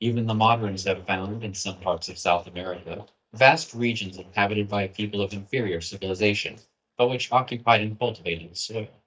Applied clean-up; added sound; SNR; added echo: neural mask model DeepFilterNet 3.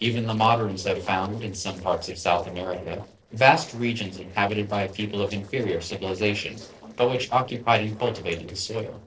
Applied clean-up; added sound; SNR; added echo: neural separator model SepFormer DNS4.